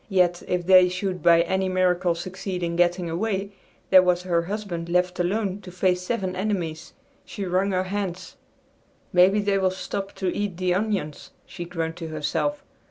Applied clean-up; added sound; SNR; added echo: none; none; none; none.